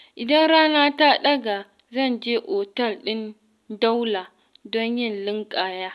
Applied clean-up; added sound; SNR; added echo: none; none; none; none.